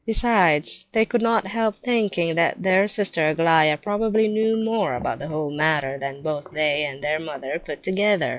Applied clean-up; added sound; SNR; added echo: classical method log-MMSE.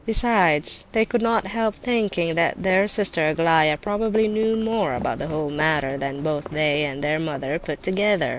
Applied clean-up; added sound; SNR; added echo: none; Livestock, farm animals, working animals; 19 dB; none.